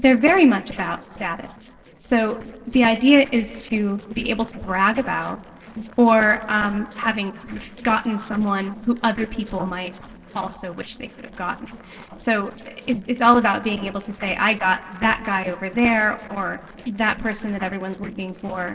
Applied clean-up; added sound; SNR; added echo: neural separator model SepFormer DNS4.